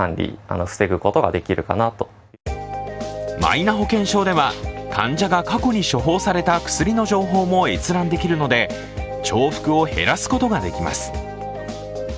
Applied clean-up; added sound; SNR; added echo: none; none; none; none.